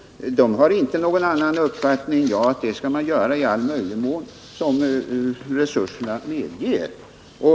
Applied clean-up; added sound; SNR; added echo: none; none; none; none.